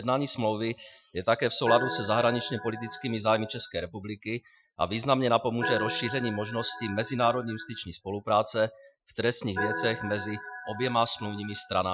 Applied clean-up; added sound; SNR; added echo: classical method Wiener filter.